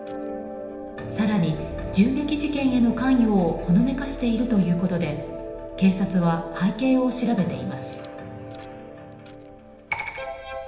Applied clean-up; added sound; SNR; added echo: none; Rattle / Engine starting / Car; 18 dB; reverberation time 0.8 s.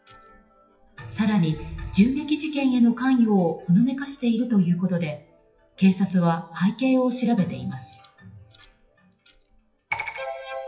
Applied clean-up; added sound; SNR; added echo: classical method WPE with log-MMSE.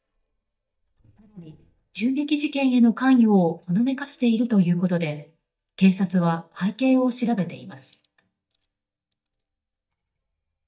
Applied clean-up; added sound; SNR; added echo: neural mask model DeepFilterNet 3.